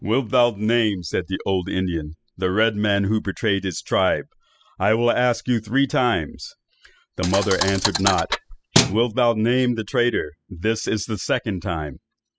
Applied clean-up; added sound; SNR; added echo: classical method spectral subtraction.